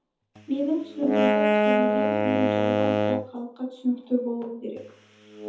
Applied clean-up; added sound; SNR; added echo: none; Wind instrument, woodwind instrument; -3 dB; reverberation time 0.5 s.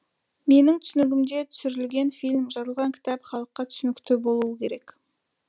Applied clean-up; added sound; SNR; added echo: none; none; none; none.